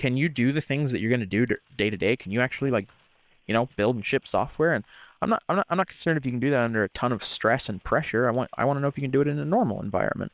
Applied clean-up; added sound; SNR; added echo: neural separator model SepFormer WHAM!.